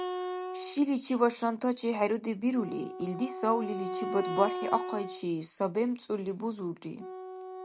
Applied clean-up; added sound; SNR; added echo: none; Wind instrument, woodwind instrument; 8 dB; none.